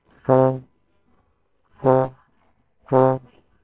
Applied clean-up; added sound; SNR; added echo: neural separator model SepFormer WHAMR!.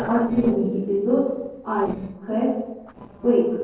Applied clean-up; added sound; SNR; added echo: neural separator model SepFormer DNS4.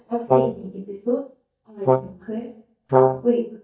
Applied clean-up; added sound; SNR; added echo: neural mask model DeepFilterNet 3.